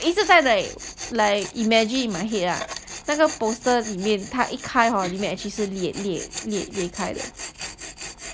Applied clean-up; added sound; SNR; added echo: none; Tools; 13 dB; none.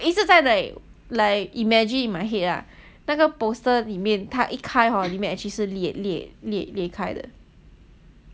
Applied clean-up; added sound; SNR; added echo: none; none; none; none.